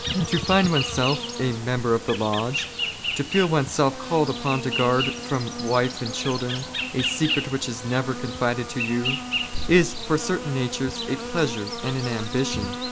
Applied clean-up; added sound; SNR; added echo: none; Insect; 5 dB; none.